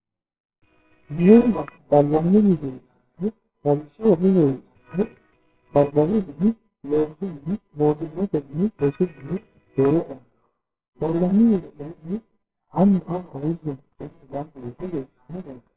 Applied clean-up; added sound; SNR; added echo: neural separator model SepFormer WHAMR!.